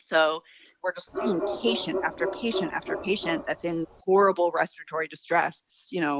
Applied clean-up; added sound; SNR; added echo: none; Bark; 6 dB; none.